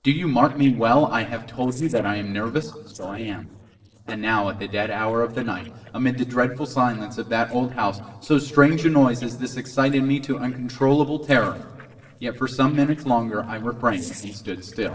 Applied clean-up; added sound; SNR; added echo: neural separator model SepFormer DNS4.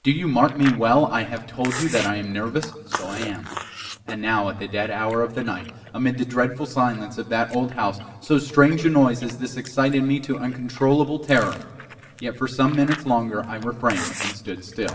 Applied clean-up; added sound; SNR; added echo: none; Chewing, mastication; 15 dB; reverberation time 2.5 s.